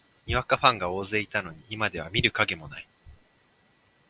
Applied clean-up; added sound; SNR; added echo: none; none; none; none.